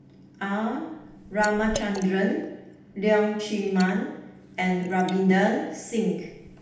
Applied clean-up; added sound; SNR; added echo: none; Liquid; 18 dB; reverberation time 0.8 s.